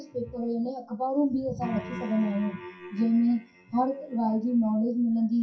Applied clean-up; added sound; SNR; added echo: classical method WPE with log-MMSE.